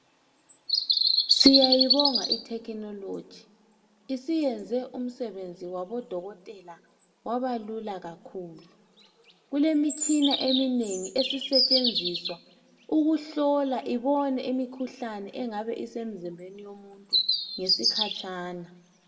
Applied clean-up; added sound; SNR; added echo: none; Bird vocalization, bird call, bird song; 2 dB; reverberation time 0.9 s.